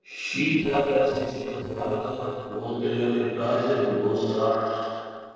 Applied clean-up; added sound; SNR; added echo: neural separator model SepFormer DNS4.